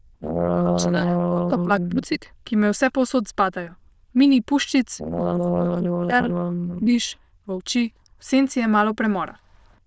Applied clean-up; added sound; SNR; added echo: neural diffusion model UNIVERSE++.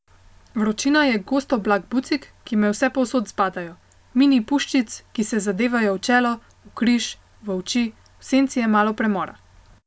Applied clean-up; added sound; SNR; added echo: none; none; none; none.